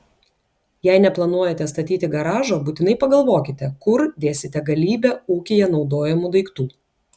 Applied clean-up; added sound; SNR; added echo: none; none; none; none.